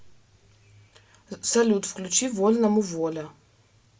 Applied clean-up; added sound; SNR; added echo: none; none; none; none.